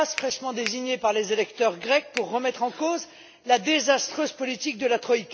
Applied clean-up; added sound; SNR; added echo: none; Finger snapping; 10 dB; none.